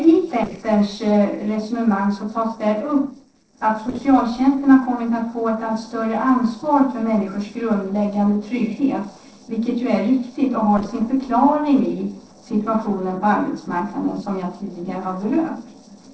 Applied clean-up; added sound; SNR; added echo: neural separator model SepFormer DNS4.